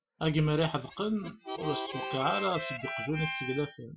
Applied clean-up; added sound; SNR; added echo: classical method Wiener filter.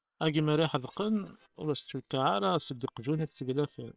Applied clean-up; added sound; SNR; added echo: neural separator model SepFormer WHAM!.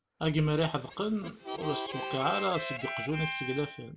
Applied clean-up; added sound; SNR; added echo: none; Harmonica; 7 dB; none.